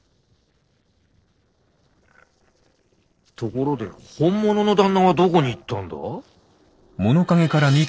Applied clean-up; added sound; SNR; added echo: neural separator model SepFormer DNS4.